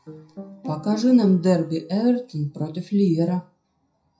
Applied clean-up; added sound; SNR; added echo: classical method WPE with log-MMSE.